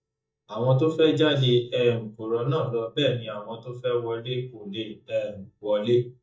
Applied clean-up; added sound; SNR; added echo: neural mask model DeepFilterNet 3.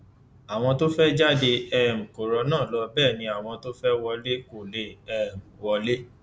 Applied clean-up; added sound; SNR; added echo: none; none; none; none.